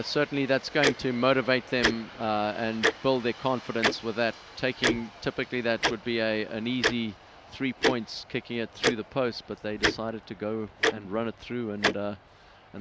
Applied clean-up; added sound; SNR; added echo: none; Tick-tock; 3 dB; none.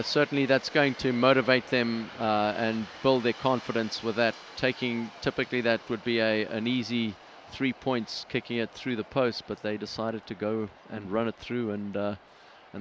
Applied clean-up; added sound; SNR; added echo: none; none; none; none.